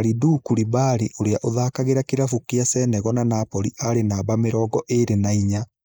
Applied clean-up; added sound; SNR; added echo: neural mask model Resemble Enhance denoiser.